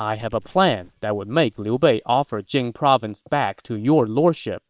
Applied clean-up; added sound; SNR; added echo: neural separator model SepFormer WHAM!.